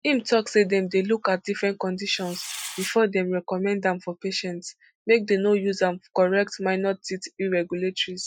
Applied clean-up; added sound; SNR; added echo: classical method Wiener filter.